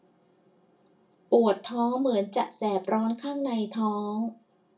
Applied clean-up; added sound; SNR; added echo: none; none; none; reverberation time 0.2 s.